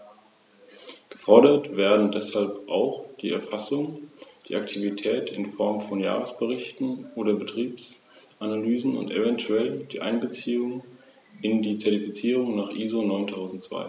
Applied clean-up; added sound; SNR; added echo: none; none; none; none.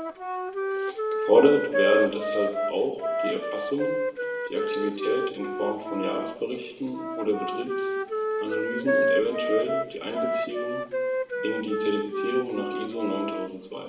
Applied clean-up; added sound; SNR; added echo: none; Wind instrument, woodwind instrument; 0 dB; reverberation time 2.5 s.